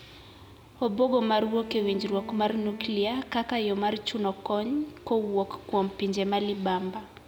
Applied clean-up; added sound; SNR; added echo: none; Bowed string instrument; 15 dB; none.